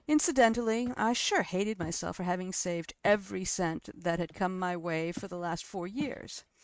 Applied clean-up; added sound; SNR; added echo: neural mask model RNNoise.